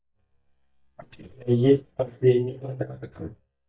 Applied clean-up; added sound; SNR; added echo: neural mask model DeepFilterNet 3.